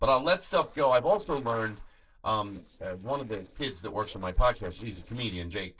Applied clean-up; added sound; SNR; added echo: neural separator model SepFormer DNS4.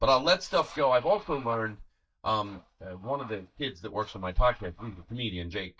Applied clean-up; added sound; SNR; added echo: neural mask model DeepFilterNet 3.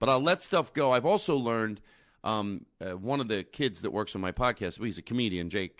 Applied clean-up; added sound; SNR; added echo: none; none; none; none.